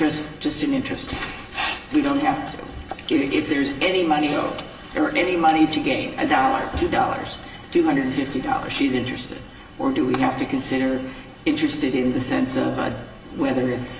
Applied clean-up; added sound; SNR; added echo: none; none; none; reverberation time 0.8 s.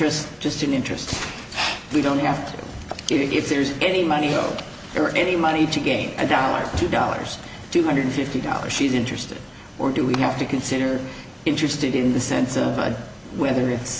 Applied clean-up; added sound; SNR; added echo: none; none; none; none.